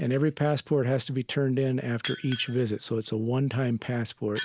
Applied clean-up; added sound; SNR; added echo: none; Shatter; 17 dB; none.